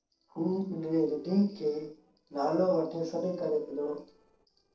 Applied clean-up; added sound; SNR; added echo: neural separator model SepFormer DNS4.